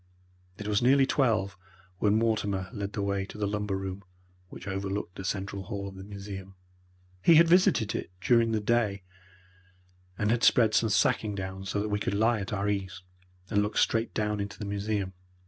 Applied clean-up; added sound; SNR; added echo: none; none; none; none.